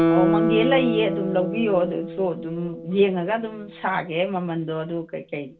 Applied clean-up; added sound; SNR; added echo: none; Guitar; 2 dB; reverberation time 0.2 s.